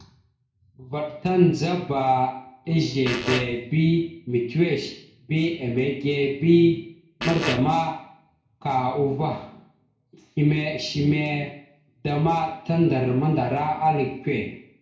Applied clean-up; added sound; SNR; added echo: none; Fart; 6 dB; reverberation time 0.6 s.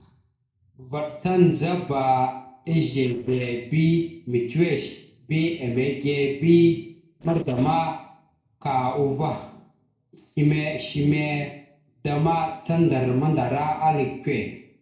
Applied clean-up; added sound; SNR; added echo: neural separator model SepFormer DNS4.